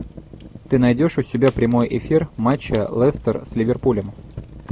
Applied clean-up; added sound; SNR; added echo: none; Fire; 16 dB; none.